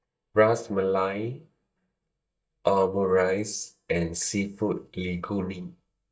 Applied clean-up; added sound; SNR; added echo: neural mask model DeepFilterNet 3.